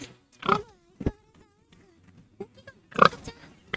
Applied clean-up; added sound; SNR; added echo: neural mask model RNNoise.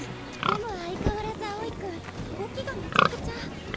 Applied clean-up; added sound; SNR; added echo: none; Livestock, farm animals, working animals; -5 dB; none.